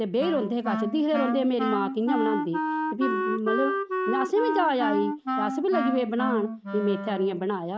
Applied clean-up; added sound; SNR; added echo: neural mask model RNNoise.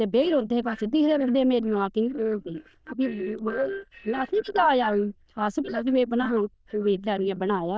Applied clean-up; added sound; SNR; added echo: neural diffusion model UNIVERSE++.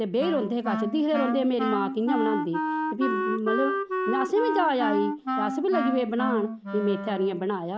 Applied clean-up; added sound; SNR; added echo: none; Wind instrument, woodwind instrument; 3 dB; none.